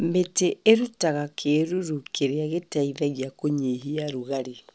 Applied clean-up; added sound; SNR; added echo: none; none; none; none.